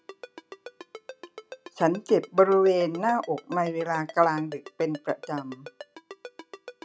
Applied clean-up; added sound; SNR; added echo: none; Ringtone; 17 dB; none.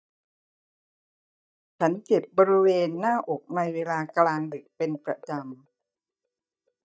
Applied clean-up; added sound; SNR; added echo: neural mask model DeepFilterNet 3.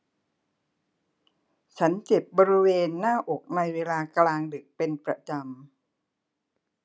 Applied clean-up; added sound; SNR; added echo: none; none; none; none.